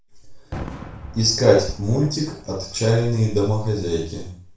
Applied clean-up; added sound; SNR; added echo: none; Fireworks; 17 dB; reverberation time 0.4 s.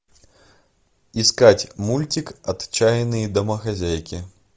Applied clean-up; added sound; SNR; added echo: none; none; none; none.